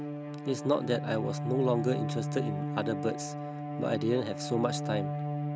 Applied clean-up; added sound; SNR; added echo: none; Bowed string instrument; 2 dB; none.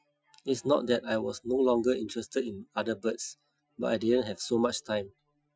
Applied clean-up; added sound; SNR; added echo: classical method Wiener filter.